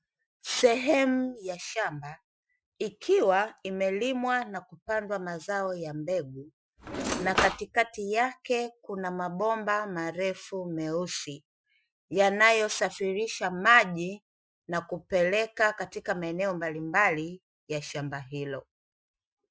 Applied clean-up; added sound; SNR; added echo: classical method Wiener filter.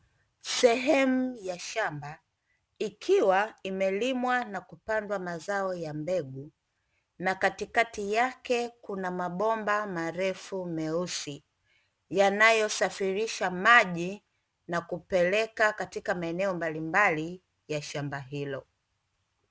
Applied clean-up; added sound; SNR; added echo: none; none; none; none.